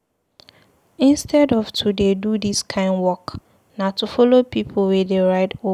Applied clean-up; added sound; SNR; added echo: none; none; none; none.